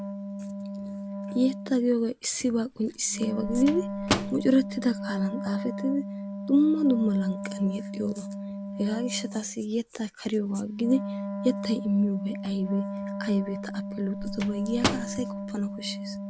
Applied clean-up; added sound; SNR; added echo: none; Microwave oven + Wind instrument, woodwind instrument; 6 dB; none.